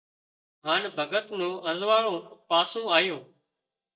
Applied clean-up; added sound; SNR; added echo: neural mask model DeepFilterNet 3.